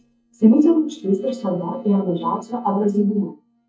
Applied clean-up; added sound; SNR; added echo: neural mask model DeepFilterNet 3.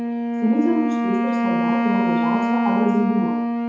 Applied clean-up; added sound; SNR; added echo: none; Wind instrument, woodwind instrument; -3 dB; reverberation time 0.7 s.